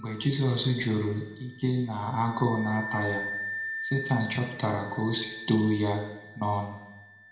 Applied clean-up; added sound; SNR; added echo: none; Wind instrument, woodwind instrument; 11 dB; reverberation time 0.9 s.